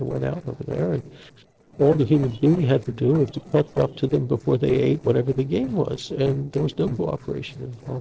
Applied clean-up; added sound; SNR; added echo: neural separator model SepFormer DNS4.